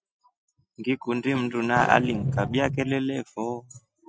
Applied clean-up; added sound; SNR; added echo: neural mask model RNNoise.